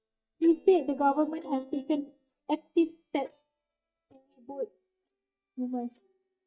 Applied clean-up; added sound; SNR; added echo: neural mask model DeepFilterNet 3.